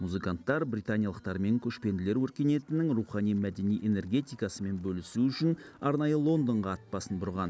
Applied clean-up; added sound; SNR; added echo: none; none; none; none.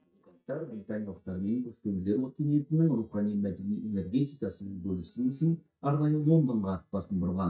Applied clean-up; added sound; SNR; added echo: neural mask model DeepFilterNet 3.